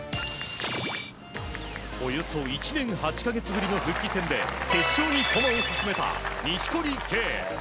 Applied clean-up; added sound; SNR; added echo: none; Typing + Bowed string instrument; 18 dB; none.